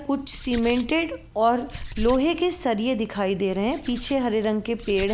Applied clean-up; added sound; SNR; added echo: none; Hands; 11 dB; none.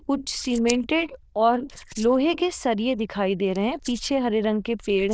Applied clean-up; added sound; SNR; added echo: neural diffusion model UNIVERSE++.